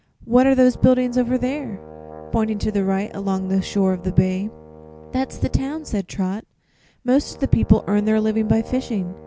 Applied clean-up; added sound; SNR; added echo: none; Brass instrument; 20 dB; none.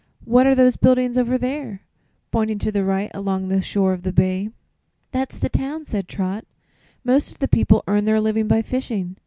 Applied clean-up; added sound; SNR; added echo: none; none; none; none.